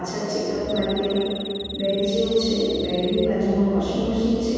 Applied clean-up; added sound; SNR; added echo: none; Cricket; 12 dB; reverberation time 2.1 s.